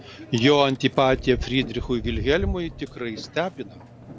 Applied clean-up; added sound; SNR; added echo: none; Microwave oven; 11 dB; none.